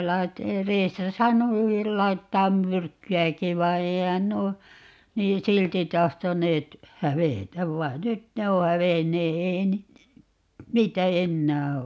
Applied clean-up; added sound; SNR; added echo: none; none; none; none.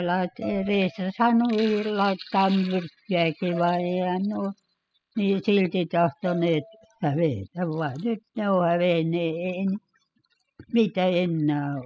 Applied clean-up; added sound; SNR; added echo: classical method spectral subtraction.